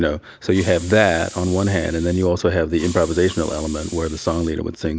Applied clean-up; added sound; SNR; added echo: none; Hiss; 18 dB; none.